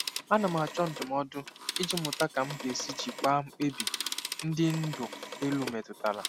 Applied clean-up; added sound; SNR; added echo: none; Telephone; 7 dB; none.